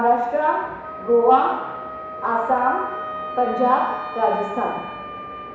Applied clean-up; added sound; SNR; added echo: none; Wind instrument, woodwind instrument; 12 dB; reverberation time 1.1 s.